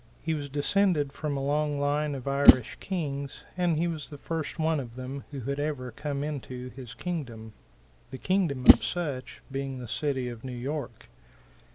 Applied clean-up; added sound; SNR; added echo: none; Whoosh, swoosh, swish; -3 dB; none.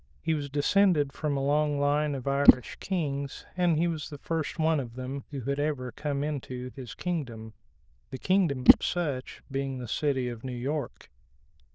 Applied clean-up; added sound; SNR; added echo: neural diffusion model UNIVERSE++.